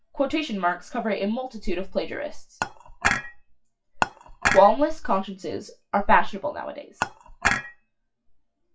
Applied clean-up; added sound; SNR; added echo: classical method WPE with log-MMSE.